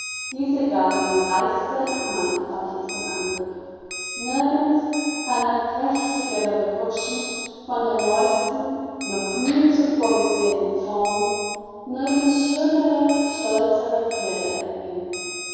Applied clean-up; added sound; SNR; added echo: none; Alarm; 11 dB; reverberation time 2.2 s.